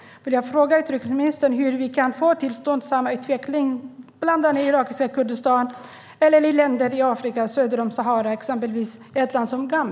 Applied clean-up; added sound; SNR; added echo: none; none; none; none.